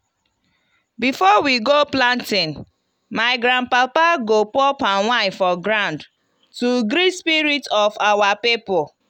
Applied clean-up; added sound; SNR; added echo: none; none; none; none.